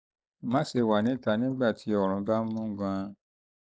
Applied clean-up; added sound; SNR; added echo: neural mask model Resemble Enhance denoiser.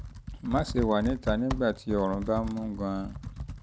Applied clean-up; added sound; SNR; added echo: none; Computer keyboard; 7 dB; none.